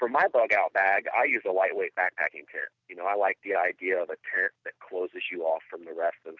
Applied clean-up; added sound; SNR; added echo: none; none; none; none.